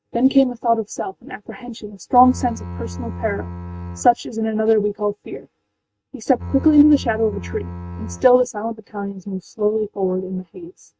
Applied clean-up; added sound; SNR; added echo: neural mask model RNNoise.